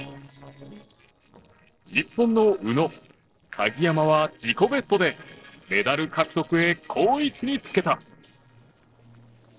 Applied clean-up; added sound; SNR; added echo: neural separator model SepFormer DNS4.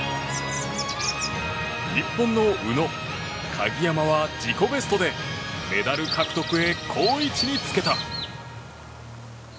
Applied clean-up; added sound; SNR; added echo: none; Bird vocalization, bird call, bird song; 11 dB; none.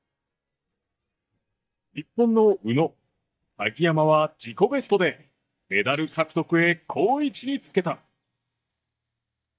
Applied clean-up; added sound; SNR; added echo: neural mask model DeepFilterNet 3.